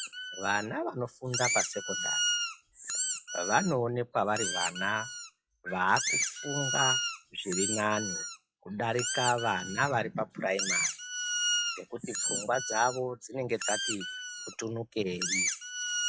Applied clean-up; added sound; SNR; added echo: classical method log-MMSE.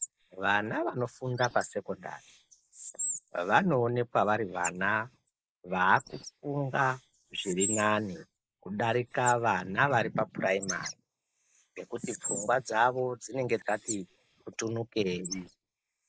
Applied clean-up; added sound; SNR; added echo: neural mask model Resemble Enhance denoiser.